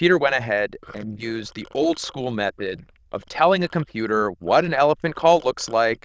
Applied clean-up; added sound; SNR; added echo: neural diffusion model UNIVERSE++.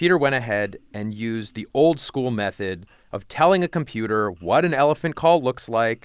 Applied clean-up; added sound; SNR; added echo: none; none; none; none.